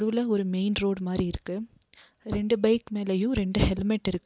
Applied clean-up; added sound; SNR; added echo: none; none; none; none.